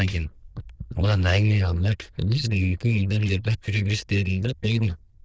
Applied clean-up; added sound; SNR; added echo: neural diffusion model UNIVERSE++.